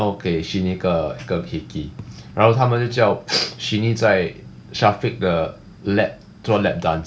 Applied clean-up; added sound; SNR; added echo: none; none; none; none.